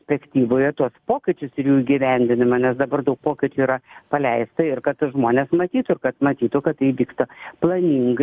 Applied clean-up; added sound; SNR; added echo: none; none; none; none.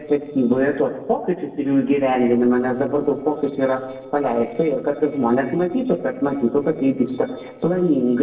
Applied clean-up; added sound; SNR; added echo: neural separator model SepFormer DNS4.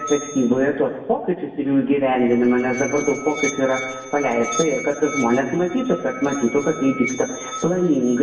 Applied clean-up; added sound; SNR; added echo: none; Musical instrument; 12 dB; reverberation time 1.1 s.